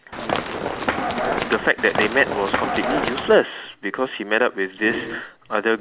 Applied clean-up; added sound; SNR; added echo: none; Run; 2 dB; none.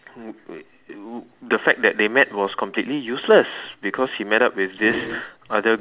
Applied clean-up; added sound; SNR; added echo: none; none; none; none.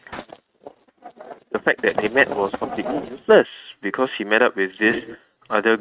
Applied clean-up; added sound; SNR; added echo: neural mask model RNNoise.